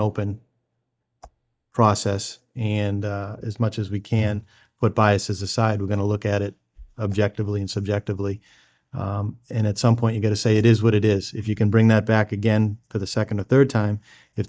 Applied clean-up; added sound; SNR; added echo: neural mask model DeepFilterNet 3.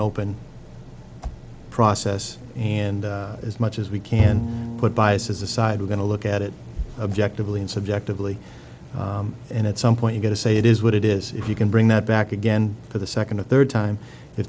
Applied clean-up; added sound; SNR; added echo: none; Bowed string instrument; 5 dB; none.